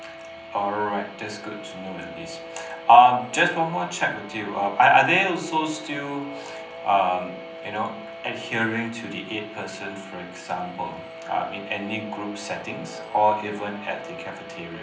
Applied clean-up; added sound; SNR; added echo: none; Guitar; 15 dB; reverberation time 0.6 s.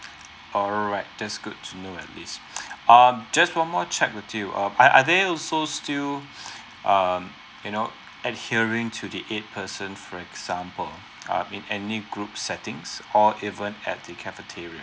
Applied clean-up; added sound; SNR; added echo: none; none; none; none.